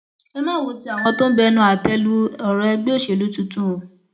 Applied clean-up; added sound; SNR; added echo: none; Glockenspiel; 15 dB; reverberation time 0.3 s.